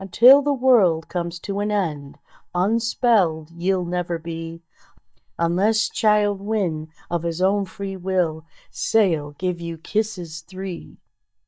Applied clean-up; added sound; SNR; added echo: neural mask model DeepFilterNet 3.